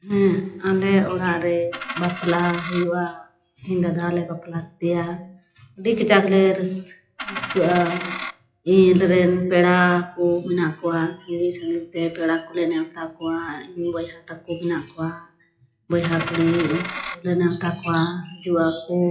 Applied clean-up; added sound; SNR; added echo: classical method WPE with log-MMSE.